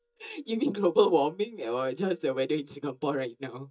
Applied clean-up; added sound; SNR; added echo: neural mask model DeepFilterNet 3.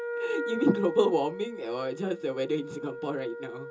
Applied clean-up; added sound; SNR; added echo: none; Wind instrument, woodwind instrument; 7 dB; reverberation time 0.2 s.